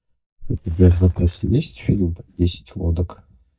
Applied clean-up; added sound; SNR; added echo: neural mask model DeepFilterNet 3.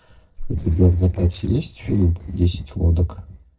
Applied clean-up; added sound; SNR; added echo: neural separator model SepFormer DNS4.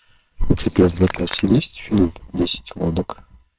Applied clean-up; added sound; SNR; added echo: neural separator model SepFormer WHAMR!.